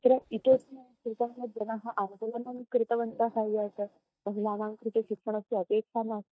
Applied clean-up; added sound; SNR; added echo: neural mask model DeepFilterNet 3.